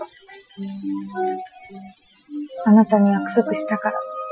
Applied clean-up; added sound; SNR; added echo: classical method Wiener filter.